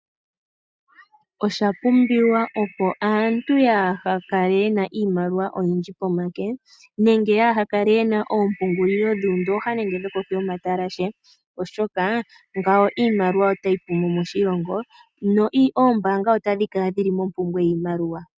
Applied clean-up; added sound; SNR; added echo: neural mask model RNNoise.